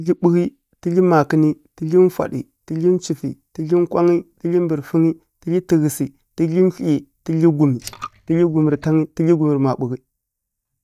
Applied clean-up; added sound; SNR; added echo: neural mask model DeepFilterNet 3.